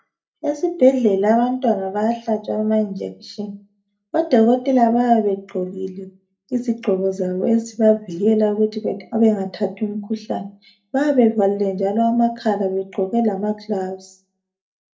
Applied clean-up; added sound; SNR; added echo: none; none; none; reverberation time 0.3 s.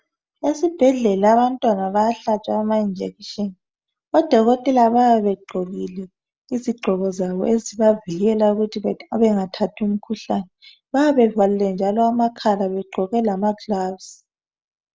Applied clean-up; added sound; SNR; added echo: none; none; none; none.